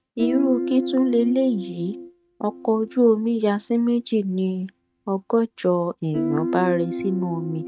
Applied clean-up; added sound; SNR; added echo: neural mask model RNNoise.